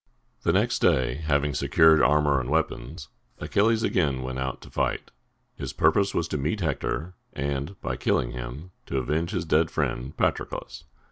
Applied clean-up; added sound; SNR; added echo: none; none; none; none.